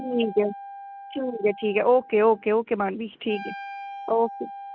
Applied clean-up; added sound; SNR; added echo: none; Wind instrument, woodwind instrument; 15 dB; none.